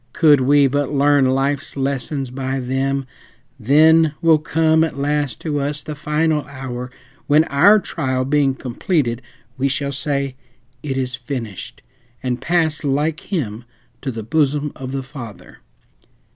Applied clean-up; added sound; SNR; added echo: none; none; none; none.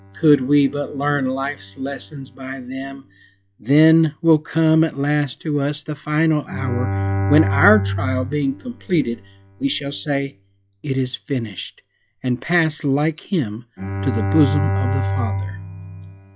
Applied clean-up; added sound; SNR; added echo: classical method log-MMSE.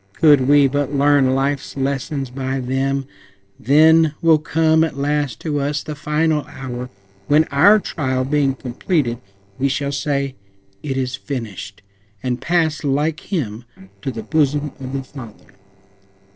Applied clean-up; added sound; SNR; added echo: neural separator model SepFormer DNS4.